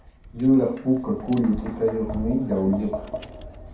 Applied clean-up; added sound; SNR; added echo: none; Tap; 12 dB; reverberation time 0.6 s.